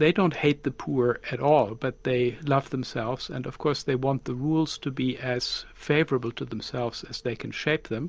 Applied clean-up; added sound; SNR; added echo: none; none; none; none.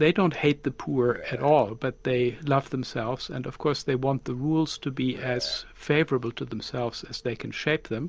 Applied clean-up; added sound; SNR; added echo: none; Burping, eructation; 14 dB; none.